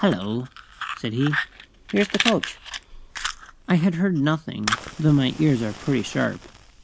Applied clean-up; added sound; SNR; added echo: none; Fire; 9 dB; none.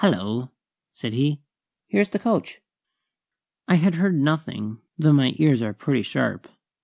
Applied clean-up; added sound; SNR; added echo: none; none; none; none.